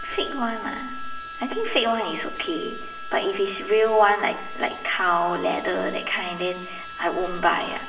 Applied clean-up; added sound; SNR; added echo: none; Harmonica; 13 dB; reverberation time 0.8 s.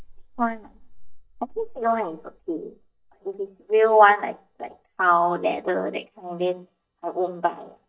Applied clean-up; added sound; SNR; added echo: neural mask model DeepFilterNet 3.